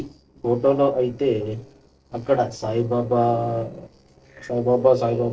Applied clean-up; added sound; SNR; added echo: neural separator model SepFormer DNS4.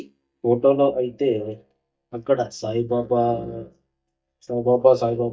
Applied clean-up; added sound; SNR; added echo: neural mask model DeepFilterNet 3.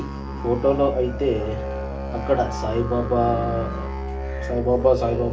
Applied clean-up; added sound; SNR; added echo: none; Musical instrument; 5 dB; reverberation time 0.2 s.